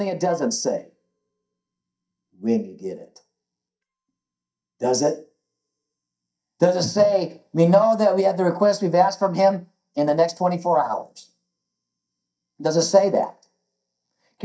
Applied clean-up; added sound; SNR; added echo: neural mask model DeepFilterNet 3.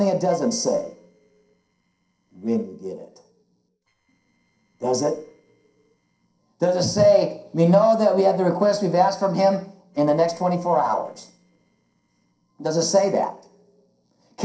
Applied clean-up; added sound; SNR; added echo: neural separator model SepFormer DNS4.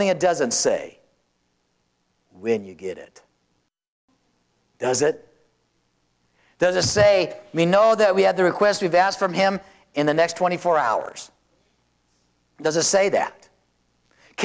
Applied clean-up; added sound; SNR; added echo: none; none; none; none.